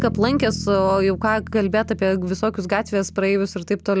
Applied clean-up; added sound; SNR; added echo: none; Bass guitar; 12 dB; none.